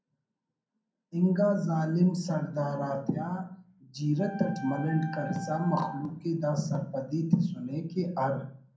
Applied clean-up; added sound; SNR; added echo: none; Wind instrument, woodwind instrument; 14 dB; reverberation time 0.6 s.